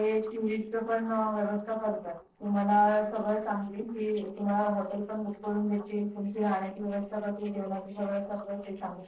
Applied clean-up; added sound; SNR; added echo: neural separator model SepFormer DNS4.